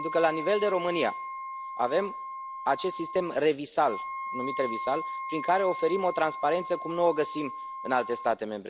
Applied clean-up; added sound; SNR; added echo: none; Wind instrument, woodwind instrument; 8 dB; none.